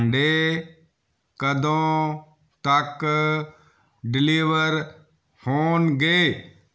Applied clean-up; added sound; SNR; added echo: none; none; none; none.